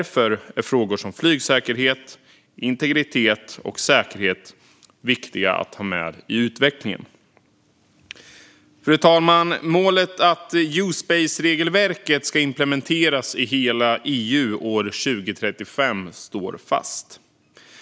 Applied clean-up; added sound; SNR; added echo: none; none; none; none.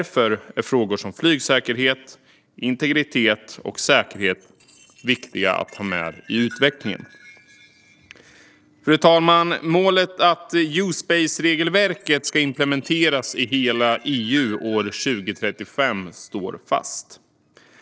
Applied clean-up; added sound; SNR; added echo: neural separator model SepFormer DNS4.